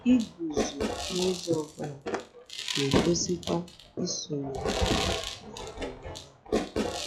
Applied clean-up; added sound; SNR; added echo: classical method log-MMSE.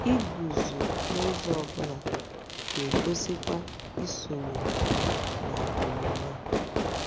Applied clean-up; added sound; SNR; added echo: none; Fireworks; -4 dB; none.